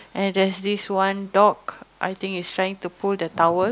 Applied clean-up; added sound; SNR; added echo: none; none; none; none.